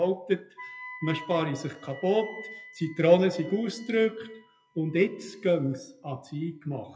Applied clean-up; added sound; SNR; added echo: classical method WPE with log-MMSE.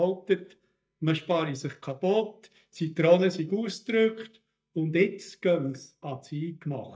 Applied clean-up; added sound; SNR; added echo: neural mask model DeepFilterNet 3.